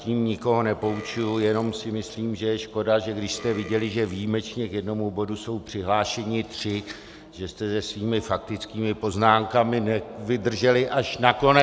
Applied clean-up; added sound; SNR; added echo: none; Burping, eructation; 20 dB; none.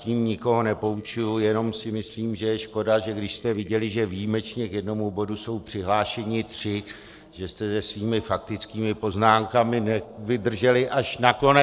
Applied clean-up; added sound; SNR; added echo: neural separator model SepFormer DNS4.